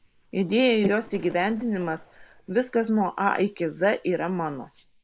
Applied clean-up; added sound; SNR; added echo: neural mask model Resemble Enhance denoiser.